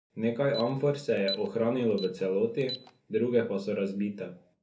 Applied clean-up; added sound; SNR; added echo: none; Alarm; 15 dB; reverberation time 0.3 s.